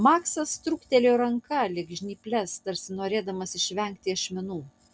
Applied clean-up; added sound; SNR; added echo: none; none; none; none.